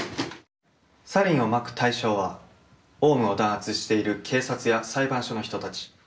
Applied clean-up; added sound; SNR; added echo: none; none; none; none.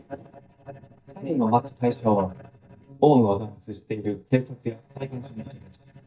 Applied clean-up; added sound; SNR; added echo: neural mask model DeepFilterNet 3.